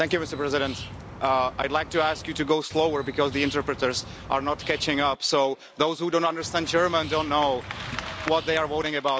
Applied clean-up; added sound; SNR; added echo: none; Bird; 14 dB; none.